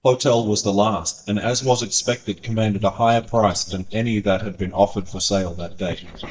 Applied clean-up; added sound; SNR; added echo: neural mask model DeepFilterNet 3.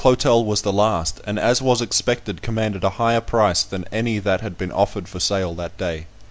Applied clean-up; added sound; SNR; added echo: none; none; none; none.